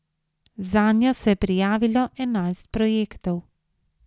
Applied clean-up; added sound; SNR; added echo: none; none; none; none.